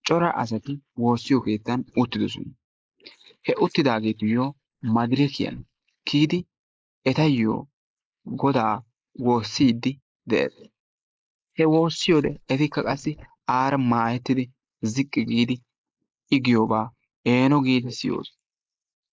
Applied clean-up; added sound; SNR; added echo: neural mask model Resemble Enhance denoiser.